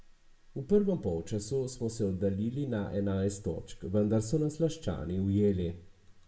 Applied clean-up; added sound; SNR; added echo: none; none; none; reverberation time 0.4 s.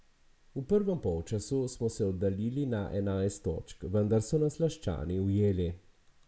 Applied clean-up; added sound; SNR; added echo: none; none; none; none.